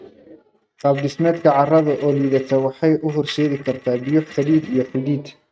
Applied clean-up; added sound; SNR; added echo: neural mask model RNNoise.